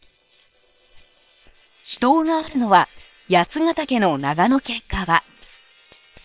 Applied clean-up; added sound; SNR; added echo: neural separator model SepFormer WHAM!.